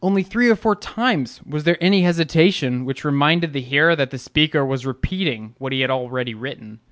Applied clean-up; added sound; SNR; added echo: none; none; none; none.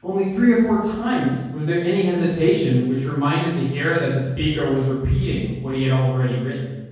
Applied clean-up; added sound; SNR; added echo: none; none; none; reverberation time 1.3 s.